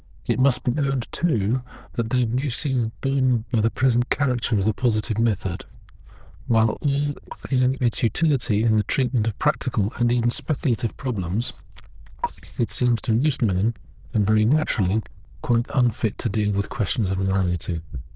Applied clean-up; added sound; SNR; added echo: neural diffusion model UNIVERSE++.